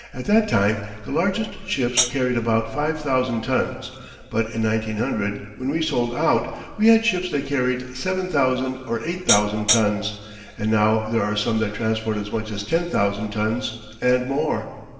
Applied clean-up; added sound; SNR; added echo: none; Hi-hat; 1 dB; reverberation time 2.3 s.